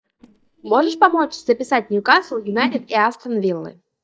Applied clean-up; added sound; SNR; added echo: neural mask model DeepFilterNet 3.